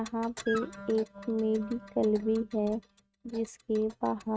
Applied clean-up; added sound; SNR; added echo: neural mask model RNNoise.